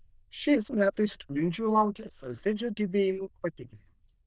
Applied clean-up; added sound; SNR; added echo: neural diffusion model UNIVERSE++.